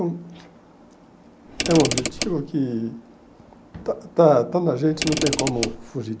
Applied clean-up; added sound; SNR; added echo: none; Mechanisms / Car; 4 dB; none.